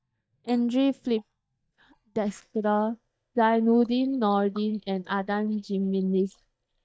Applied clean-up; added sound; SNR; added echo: neural mask model DeepFilterNet 3.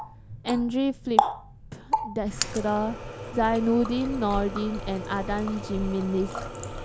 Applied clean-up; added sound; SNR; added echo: none; Water tap, faucet; 4 dB; none.